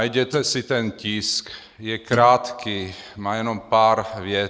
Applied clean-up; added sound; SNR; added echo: neural mask model Resemble Enhance denoiser.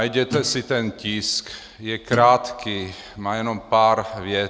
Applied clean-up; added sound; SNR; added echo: none; Guitar; 14 dB; none.